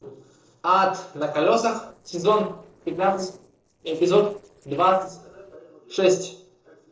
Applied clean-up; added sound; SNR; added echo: neural separator model SepFormer DNS4.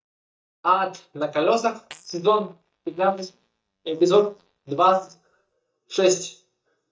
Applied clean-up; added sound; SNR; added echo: neural mask model DeepFilterNet 3.